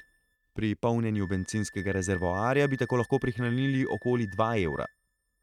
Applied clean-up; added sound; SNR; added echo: neural mask model RNNoise.